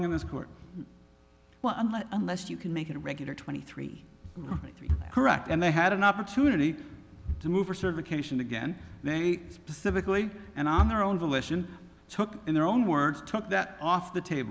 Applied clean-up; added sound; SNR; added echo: none; none; none; none.